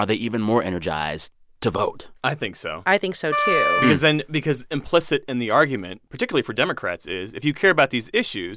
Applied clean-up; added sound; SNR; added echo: none; Wind instrument, woodwind instrument; 1 dB; none.